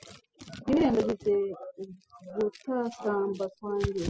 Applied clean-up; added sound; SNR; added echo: classical method spectral subtraction.